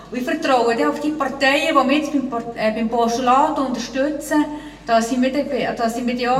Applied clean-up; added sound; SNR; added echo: none; none; none; reverberation time 0.6 s.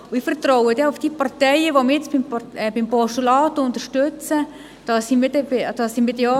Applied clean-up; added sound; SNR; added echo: none; none; none; none.